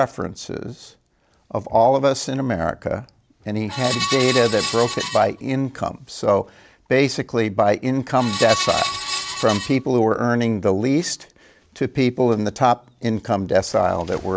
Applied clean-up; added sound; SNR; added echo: none; Screech; 5 dB; none.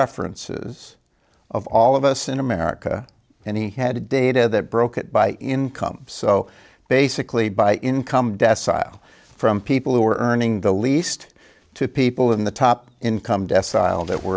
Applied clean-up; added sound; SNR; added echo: none; none; none; none.